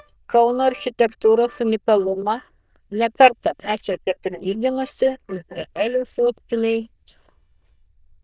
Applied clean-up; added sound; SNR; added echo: neural diffusion model UNIVERSE++.